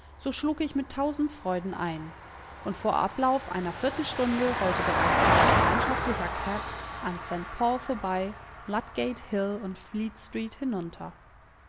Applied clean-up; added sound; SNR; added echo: none; Vehicle; 1 dB; none.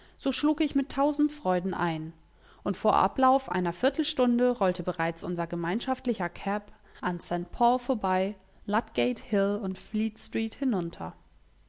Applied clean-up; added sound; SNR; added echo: none; none; none; none.